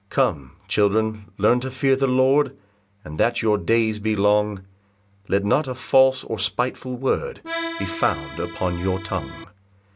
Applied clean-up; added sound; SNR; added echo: none; Accordion; 10 dB; none.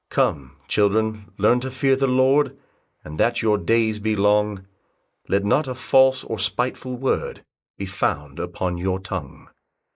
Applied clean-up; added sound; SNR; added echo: neural mask model Resemble Enhance denoiser.